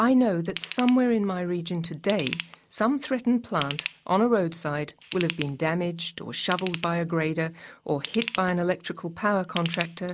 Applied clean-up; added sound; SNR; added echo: none; Ratchet, pawl / Tools; 12 dB; none.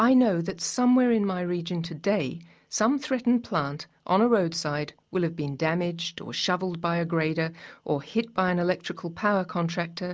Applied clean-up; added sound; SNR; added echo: none; none; none; none.